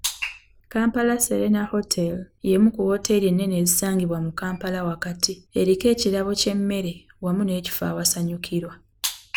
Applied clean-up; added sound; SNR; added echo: none; none; none; none.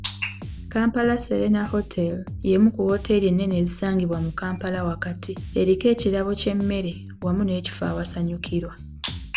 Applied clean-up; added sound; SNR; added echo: none; Bass guitar; 13 dB; none.